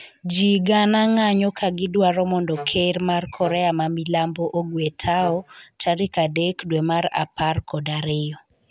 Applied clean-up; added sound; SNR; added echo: none; Wind instrument, woodwind instrument; 16 dB; none.